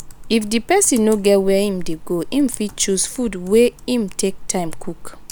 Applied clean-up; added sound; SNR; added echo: none; Computer keyboard; 11 dB; none.